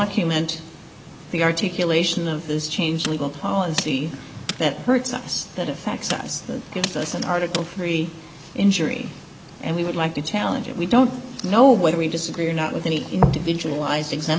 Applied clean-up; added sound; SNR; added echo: none; Tools; 12 dB; none.